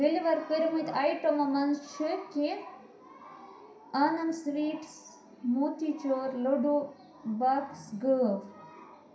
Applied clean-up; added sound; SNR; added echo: none; none; none; reverberation time 0.5 s.